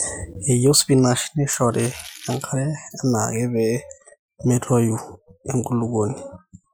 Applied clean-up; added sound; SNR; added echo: classical method Wiener filter.